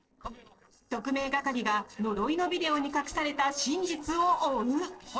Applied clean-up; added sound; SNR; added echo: neural separator model SepFormer DNS4.